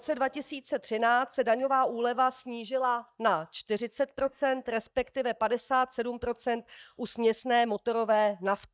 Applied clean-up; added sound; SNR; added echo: neural mask model DeepFilterNet 3.